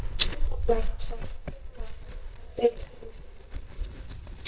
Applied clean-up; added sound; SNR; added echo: neural mask model DeepFilterNet 3.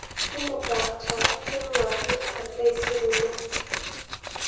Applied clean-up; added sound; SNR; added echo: none; Scissors; 1 dB; reverberation time 1.0 s.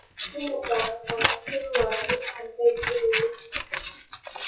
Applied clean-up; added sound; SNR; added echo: classical method WPE with log-MMSE.